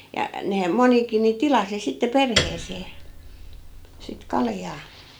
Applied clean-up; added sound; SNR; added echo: none; Piano; 8 dB; none.